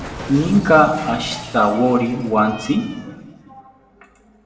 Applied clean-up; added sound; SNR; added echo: none; Cat; 17 dB; reverberation time 1.4 s.